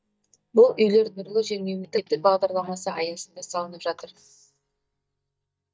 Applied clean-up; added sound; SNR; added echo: neural mask model DeepFilterNet 3.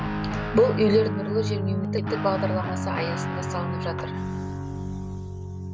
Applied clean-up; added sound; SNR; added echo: none; Guitar; 1 dB; none.